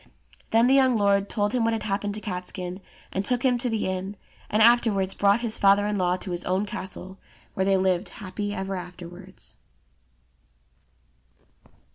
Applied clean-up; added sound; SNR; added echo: none; none; none; none.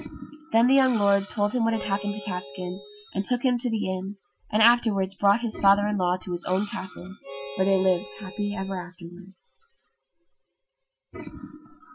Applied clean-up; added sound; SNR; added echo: classical method Wiener filter.